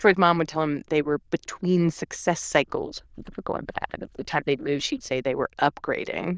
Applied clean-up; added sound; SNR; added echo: neural diffusion model UNIVERSE++.